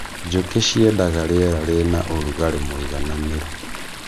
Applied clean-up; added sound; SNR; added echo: none; Chatter / Stream; 9 dB; none.